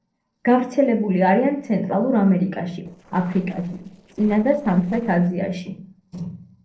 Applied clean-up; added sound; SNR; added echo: neural separator model SepFormer DNS4.